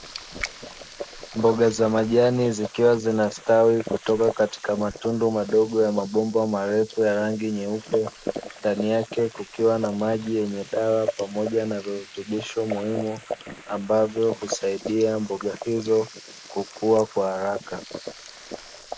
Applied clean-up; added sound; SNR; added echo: neural mask model Resemble Enhance denoiser.